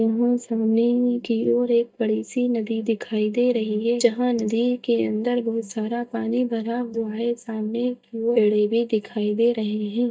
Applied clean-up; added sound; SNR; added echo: neural mask model DeepFilterNet 3.